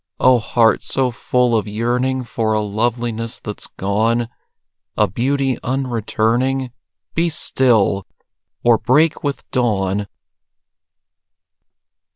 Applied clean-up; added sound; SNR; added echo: none; none; none; none.